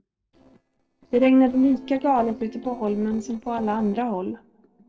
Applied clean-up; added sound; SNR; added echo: neural separator model SepFormer DNS4.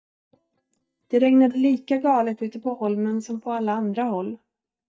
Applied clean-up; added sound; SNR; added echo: neural mask model DeepFilterNet 3.